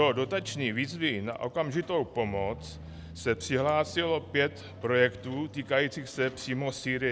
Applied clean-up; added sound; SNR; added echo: none; Truck; 17 dB; none.